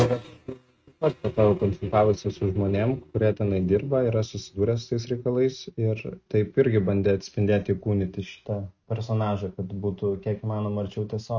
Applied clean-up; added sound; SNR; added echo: neural mask model RNNoise.